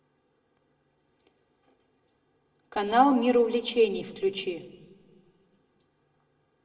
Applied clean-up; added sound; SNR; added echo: none; none; none; reverberation time 1.0 s.